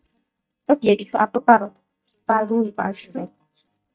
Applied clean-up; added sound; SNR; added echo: neural mask model DeepFilterNet 3.